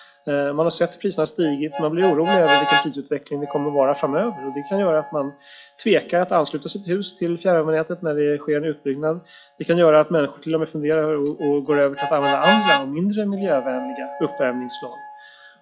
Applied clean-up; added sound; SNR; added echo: classical method log-MMSE.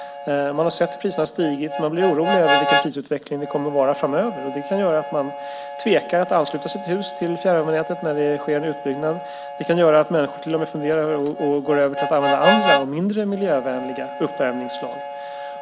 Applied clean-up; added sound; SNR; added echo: none; Harmonica; 5 dB; none.